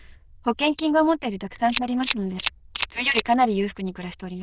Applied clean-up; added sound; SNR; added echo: neural diffusion model UNIVERSE++.